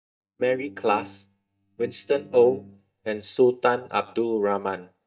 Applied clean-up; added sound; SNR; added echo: neural mask model DeepFilterNet 3.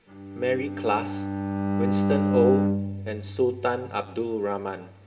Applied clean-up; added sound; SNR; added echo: none; Bowed string instrument; 0 dB; reverberation time 2.2 s.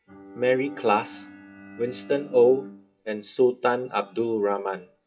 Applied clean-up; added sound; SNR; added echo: classical method WPE with log-MMSE.